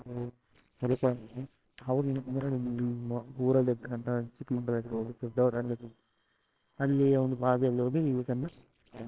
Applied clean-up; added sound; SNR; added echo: neural separator model SepFormer WHAMR!.